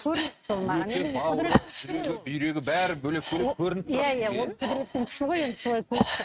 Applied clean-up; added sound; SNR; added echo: neural mask model RNNoise.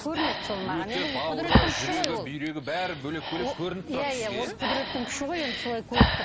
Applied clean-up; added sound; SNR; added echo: none; Breathing; -1 dB; none.